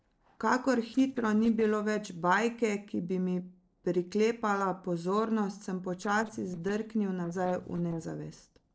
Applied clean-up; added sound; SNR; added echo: neural separator model SepFormer DNS4.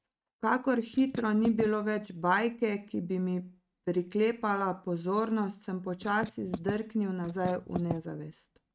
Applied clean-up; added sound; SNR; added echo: neural mask model RNNoise.